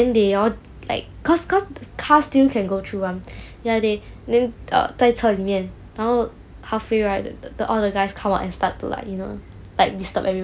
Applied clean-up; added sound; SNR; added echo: none; none; none; none.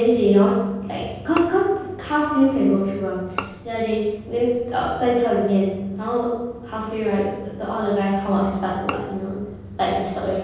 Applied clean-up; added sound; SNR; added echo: none; Bowed string instrument; 16 dB; reverberation time 1.3 s.